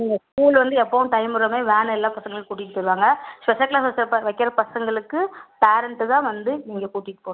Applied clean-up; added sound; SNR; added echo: none; none; none; none.